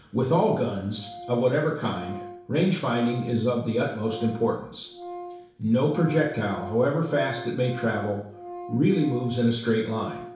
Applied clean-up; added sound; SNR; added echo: none; Organ; 15 dB; reverberation time 0.6 s.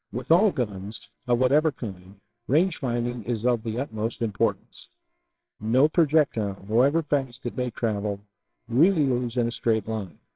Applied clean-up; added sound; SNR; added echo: neural separator model SepFormer WHAMR!.